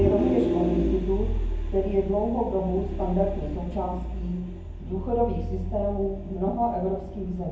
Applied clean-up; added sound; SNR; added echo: none; Vehicle; 2 dB; reverberation time 0.9 s.